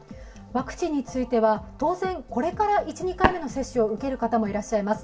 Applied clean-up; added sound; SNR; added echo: none; Tap; -1 dB; reverberation time 0.2 s.